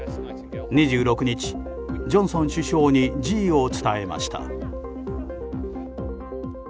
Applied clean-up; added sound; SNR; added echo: none; none; none; none.